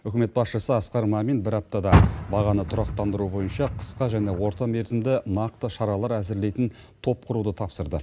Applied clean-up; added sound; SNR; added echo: none; Car; 4 dB; none.